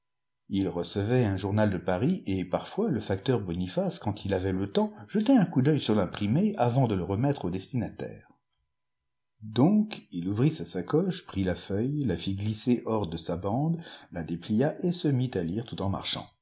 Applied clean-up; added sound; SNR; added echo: none; none; none; none.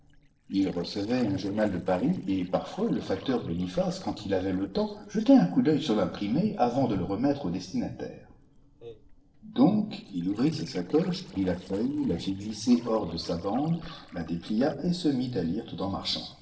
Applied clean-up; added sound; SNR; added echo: neural separator model SepFormer DNS4.